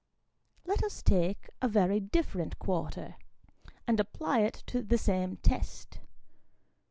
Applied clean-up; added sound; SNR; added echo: none; none; none; none.